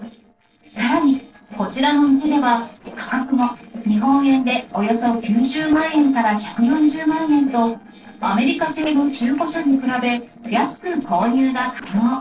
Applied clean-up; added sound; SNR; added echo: neural separator model SepFormer DNS4.